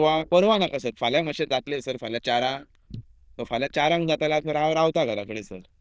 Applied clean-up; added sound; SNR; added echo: neural diffusion model UNIVERSE++.